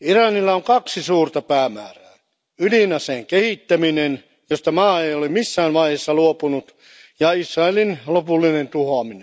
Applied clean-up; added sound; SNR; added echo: none; none; none; none.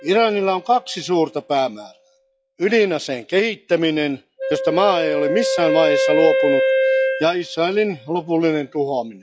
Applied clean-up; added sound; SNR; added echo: classical method log-MMSE.